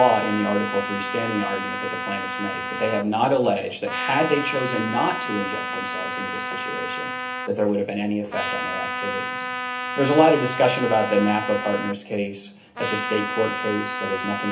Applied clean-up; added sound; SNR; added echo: none; Trumpet; 5 dB; reverberation time 0.3 s.